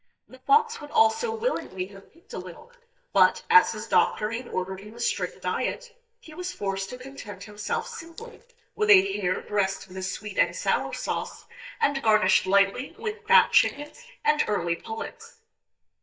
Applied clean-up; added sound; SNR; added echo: neural mask model DeepFilterNet 3.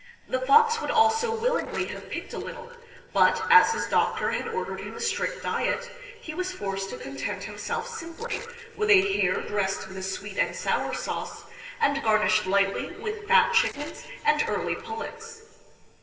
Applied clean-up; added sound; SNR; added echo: neural separator model SepFormer DNS4.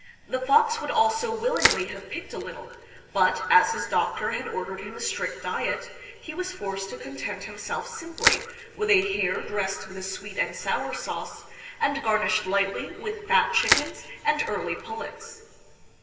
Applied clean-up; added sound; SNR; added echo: none; Crushing; 2 dB; reverberation time 2.0 s.